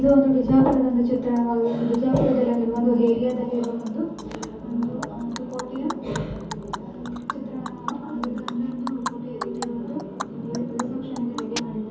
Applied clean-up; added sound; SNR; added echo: none; Animal; 15 dB; reverberation time 0.6 s.